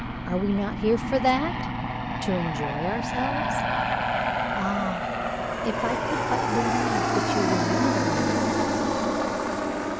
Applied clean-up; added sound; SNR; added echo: none; Aircraft; -4 dB; none.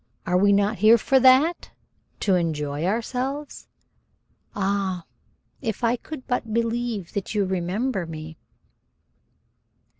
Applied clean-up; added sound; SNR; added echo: none; none; none; none.